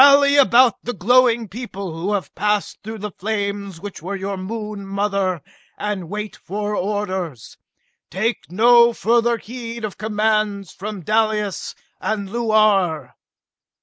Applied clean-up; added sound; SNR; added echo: none; none; none; none.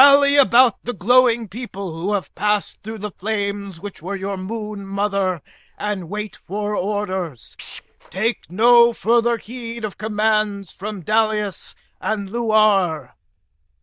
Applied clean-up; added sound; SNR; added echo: neural diffusion model UNIVERSE++.